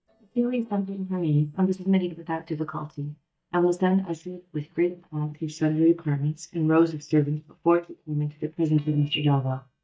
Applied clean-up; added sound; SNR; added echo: neural mask model DeepFilterNet 3.